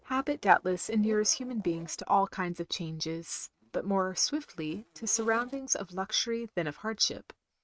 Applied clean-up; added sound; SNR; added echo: neural mask model RNNoise.